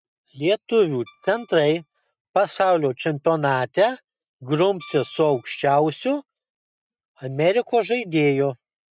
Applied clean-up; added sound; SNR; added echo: neural mask model RNNoise.